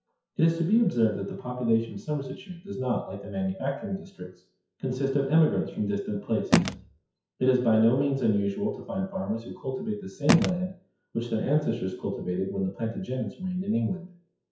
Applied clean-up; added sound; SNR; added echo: classical method WPE with log-MMSE.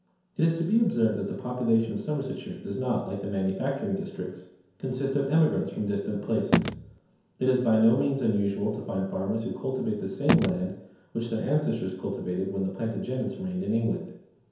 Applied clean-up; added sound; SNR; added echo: none; Telephone; 2 dB; reverberation time 0.9 s.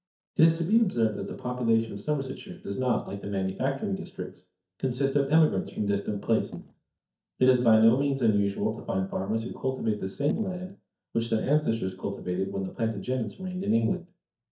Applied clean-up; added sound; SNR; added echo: neural mask model DeepFilterNet 3.